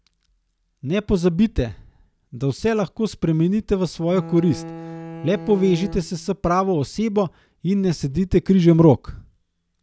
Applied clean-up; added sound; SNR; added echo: none; Bowed string instrument; 13 dB; none.